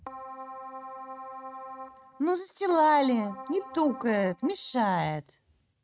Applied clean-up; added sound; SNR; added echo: neural mask model RNNoise.